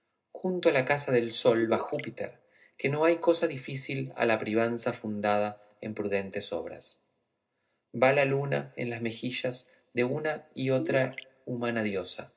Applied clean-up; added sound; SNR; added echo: neural separator model SepFormer DNS4.